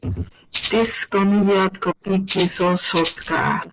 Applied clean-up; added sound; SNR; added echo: neural mask model Resemble Enhance denoiser.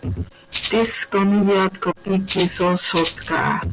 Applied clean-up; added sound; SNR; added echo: none; Rattle (instrument); 11 dB; none.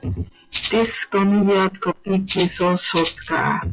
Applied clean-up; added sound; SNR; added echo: classical method log-MMSE.